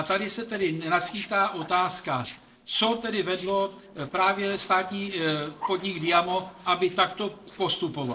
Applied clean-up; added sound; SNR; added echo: neural separator model SepFormer DNS4.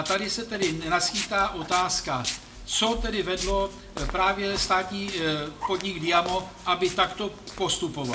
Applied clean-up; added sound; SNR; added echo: none; Walk, footsteps; 12 dB; reverberation time 0.4 s.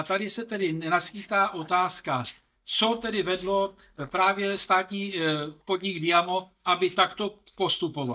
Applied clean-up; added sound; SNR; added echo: neural mask model DeepFilterNet 3.